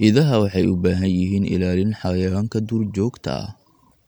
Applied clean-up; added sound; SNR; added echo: none; none; none; none.